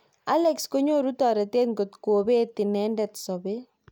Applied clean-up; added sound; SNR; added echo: none; none; none; none.